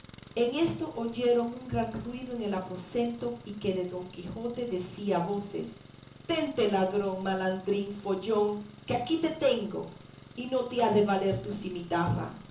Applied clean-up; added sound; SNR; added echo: none; Engine; 19 dB; reverberation time 0.8 s.